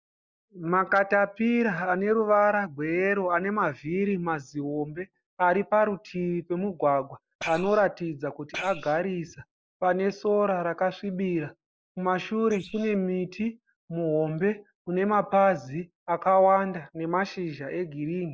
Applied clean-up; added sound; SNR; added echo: neural mask model Resemble Enhance denoiser.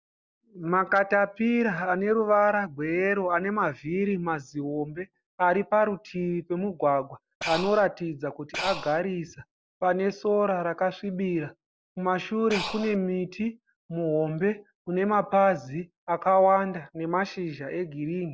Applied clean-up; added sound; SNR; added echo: none; Breathing; 7 dB; none.